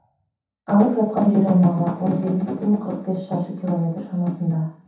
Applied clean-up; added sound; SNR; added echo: none; none; none; reverberation time 0.7 s.